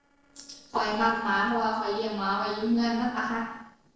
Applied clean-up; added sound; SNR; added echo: neural separator model SepFormer DNS4.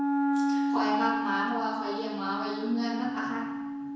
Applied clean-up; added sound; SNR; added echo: none; Wind instrument, woodwind instrument; -2 dB; reverberation time 1.0 s.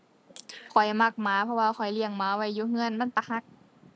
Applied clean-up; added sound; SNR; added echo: none; none; none; none.